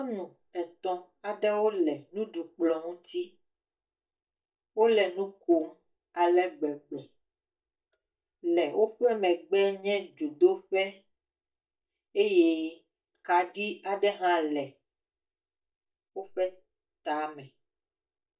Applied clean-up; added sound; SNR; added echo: neural mask model DeepFilterNet 3.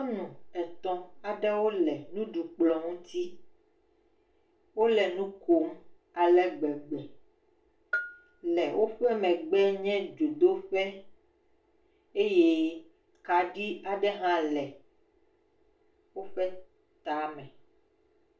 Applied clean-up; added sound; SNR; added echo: none; Bell; 11 dB; reverberation time 0.3 s.